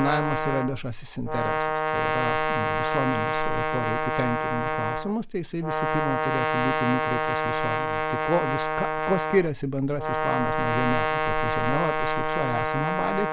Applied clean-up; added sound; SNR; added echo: none; Brass instrument; -2 dB; none.